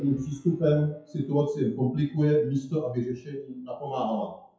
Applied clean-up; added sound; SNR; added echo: classical method WPE with log-MMSE.